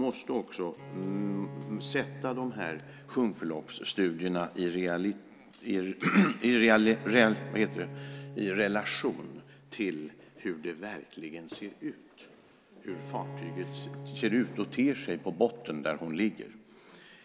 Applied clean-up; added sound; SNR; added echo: none; Bowed string instrument; 15 dB; none.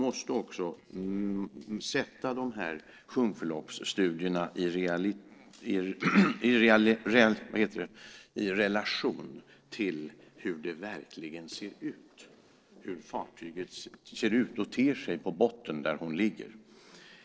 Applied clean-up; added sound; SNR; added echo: neural separator model SepFormer DNS4.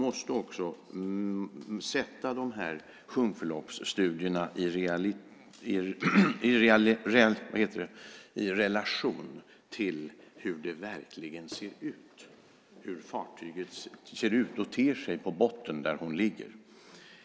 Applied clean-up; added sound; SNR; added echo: none; none; none; none.